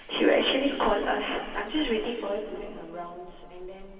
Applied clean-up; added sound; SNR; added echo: none; Bird vocalization, bird call, bird song; 16 dB; reverberation time 2.5 s.